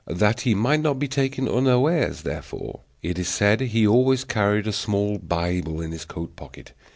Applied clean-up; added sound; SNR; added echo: none; none; none; none.